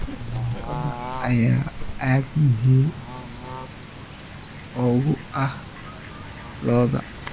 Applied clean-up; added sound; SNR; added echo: none; Bird / Fowl; 10 dB; none.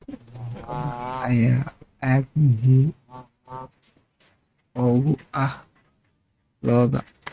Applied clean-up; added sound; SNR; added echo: neural mask model RNNoise.